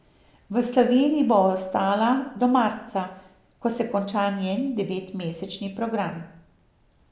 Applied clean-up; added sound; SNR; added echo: none; none; none; none.